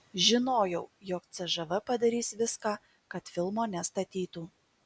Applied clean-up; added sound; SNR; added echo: none; none; none; none.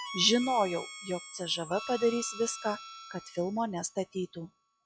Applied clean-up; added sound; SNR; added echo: classical method log-MMSE.